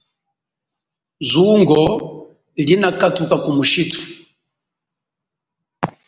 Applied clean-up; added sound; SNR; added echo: none; none; none; none.